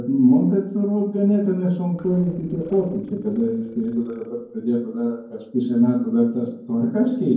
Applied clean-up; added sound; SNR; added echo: neural separator model SepFormer DNS4.